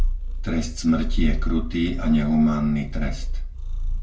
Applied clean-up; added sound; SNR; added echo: none; Purr; 0 dB; reverberation time 0.3 s.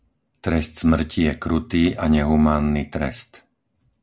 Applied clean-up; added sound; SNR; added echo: none; none; none; none.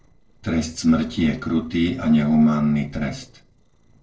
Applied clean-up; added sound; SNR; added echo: neural separator model SepFormer DNS4.